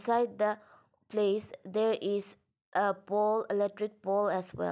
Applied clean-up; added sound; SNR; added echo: none; none; none; none.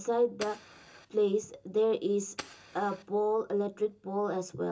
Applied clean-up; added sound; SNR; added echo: none; Fire; 20 dB; reverberation time 0.2 s.